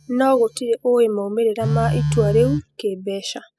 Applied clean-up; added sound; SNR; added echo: classical method spectral subtraction.